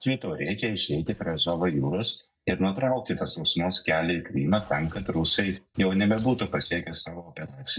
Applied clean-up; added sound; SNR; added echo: neural mask model DeepFilterNet 3.